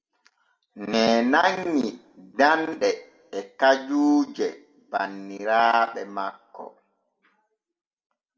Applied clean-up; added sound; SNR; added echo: none; none; none; reverberation time 0.6 s.